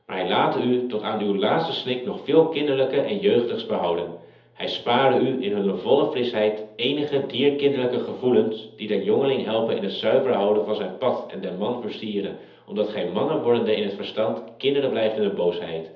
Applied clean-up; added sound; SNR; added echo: none; none; none; reverberation time 0.7 s.